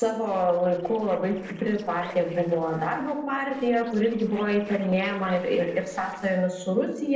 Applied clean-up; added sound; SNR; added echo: neural separator model SepFormer DNS4.